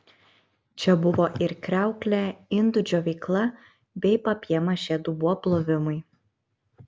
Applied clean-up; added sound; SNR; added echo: none; none; none; none.